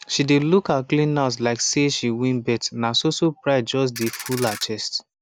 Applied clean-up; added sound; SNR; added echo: none; Ratchet, pawl; 12 dB; none.